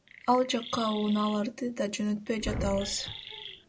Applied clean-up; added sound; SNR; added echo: none; Chirp, tweet; 14 dB; none.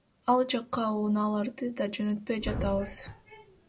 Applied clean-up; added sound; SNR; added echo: none; none; none; none.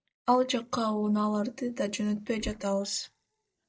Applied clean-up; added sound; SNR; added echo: neural mask model DeepFilterNet 3.